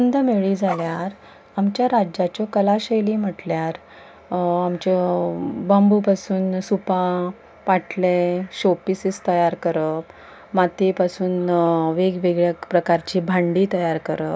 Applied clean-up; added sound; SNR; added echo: none; Dog; 12 dB; none.